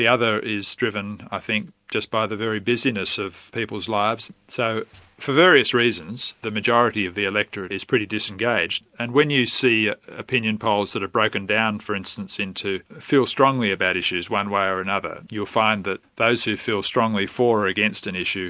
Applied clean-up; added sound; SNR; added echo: none; none; none; none.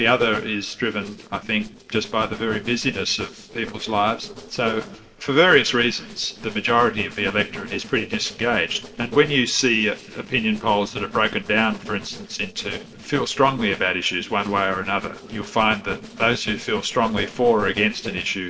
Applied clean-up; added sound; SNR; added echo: neural separator model SepFormer DNS4.